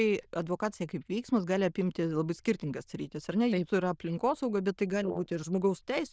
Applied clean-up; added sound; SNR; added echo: neural diffusion model UNIVERSE++.